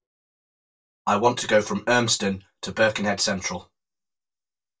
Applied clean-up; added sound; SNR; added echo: neural mask model DeepFilterNet 3.